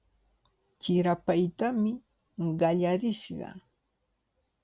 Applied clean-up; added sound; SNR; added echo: none; none; none; none.